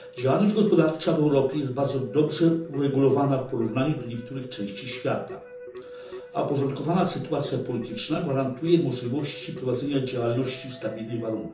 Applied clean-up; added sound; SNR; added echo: none; Keyboard (musical); 16 dB; reverberation time 0.6 s.